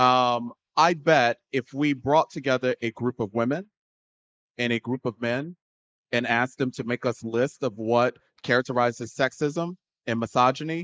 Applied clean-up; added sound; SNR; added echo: neural mask model Resemble Enhance denoiser.